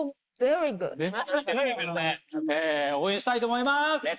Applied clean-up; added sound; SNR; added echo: neural mask model Resemble Enhance denoiser.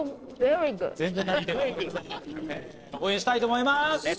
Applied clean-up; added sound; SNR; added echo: neural separator model SepFormer DNS4.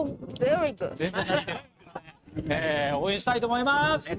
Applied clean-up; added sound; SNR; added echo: neural mask model RNNoise.